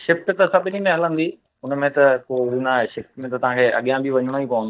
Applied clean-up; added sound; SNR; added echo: neural mask model DeepFilterNet 3.